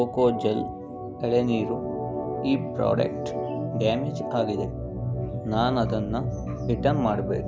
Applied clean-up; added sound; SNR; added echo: none; Organ; 3 dB; none.